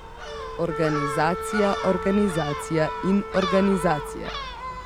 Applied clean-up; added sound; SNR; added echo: none; Wind instrument, woodwind instrument + Gull, seagull; 6 dB; none.